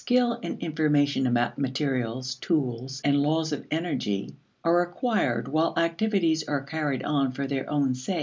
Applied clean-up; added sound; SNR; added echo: none; none; none; none.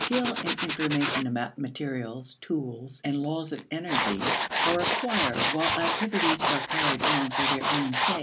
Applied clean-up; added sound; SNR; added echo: none; Tools; -3 dB; none.